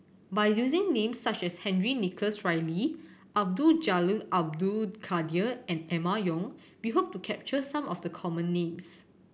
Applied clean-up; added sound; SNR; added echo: none; none; none; none.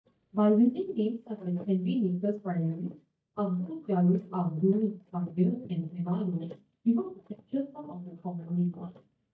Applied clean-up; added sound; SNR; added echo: neural mask model DeepFilterNet 3.